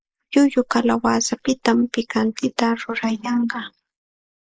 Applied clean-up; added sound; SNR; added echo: neural mask model Resemble Enhance denoiser.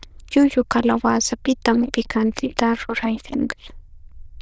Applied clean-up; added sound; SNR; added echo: neural diffusion model UNIVERSE++.